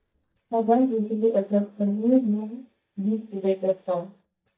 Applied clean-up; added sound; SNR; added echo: neural mask model DeepFilterNet 3.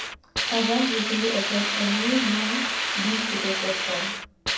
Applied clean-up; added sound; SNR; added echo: none; Hiss; -1 dB; reverberation time 0.6 s.